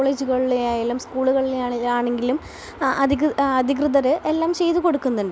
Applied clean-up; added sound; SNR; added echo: none; none; none; none.